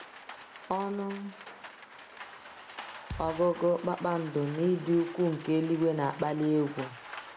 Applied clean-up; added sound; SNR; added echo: none; Thump, thud + Rain; 15 dB; none.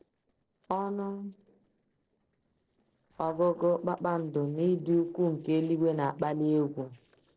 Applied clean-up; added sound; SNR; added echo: neural separator model SepFormer DNS4.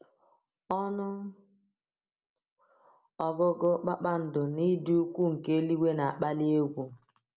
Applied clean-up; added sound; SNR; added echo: none; none; none; none.